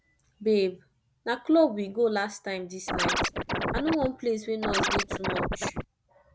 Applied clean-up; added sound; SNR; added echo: none; Scratching (performance technique); 0 dB; none.